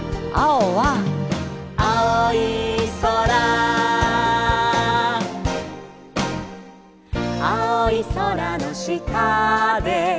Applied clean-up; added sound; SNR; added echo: none; none; none; none.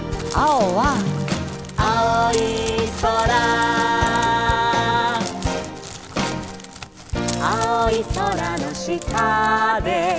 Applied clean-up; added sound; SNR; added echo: none; Crackle; 16 dB; none.